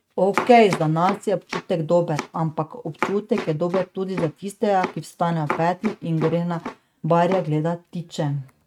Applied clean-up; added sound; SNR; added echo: neural mask model RNNoise.